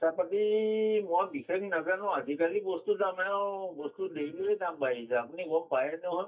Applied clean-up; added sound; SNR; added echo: neural mask model DeepFilterNet 3.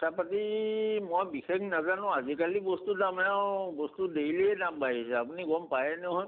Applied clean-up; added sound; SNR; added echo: none; none; none; none.